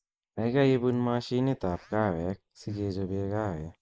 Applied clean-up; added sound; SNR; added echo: neural mask model Resemble Enhance denoiser.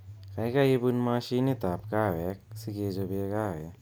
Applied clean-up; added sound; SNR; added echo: none; none; none; none.